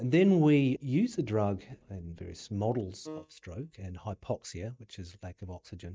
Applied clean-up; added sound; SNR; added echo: neural mask model DeepFilterNet 3.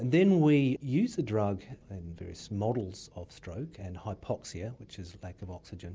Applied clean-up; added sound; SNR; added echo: none; none; none; none.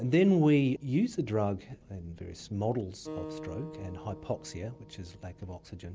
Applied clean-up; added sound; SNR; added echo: none; Acoustic guitar; 17 dB; none.